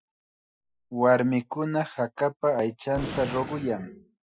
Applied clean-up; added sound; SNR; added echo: classical method Wiener filter.